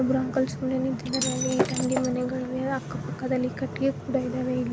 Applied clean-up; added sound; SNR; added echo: none; Shatter; 3 dB; none.